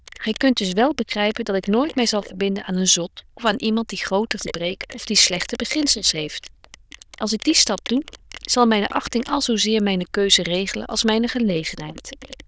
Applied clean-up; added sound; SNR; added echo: neural diffusion model UNIVERSE++.